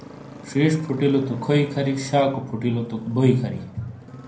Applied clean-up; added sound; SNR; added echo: none; Motorcycle; 18 dB; reverberation time 0.6 s.